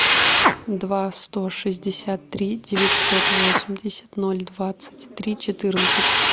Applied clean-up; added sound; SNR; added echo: none; Drill; -4 dB; none.